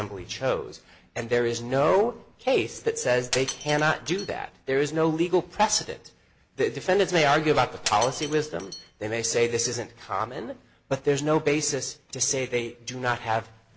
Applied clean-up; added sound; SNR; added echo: none; Shatter; 12 dB; none.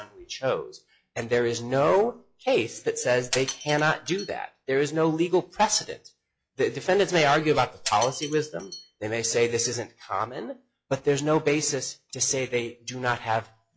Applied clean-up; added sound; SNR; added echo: classical method log-MMSE.